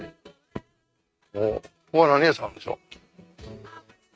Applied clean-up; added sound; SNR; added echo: neural mask model RNNoise.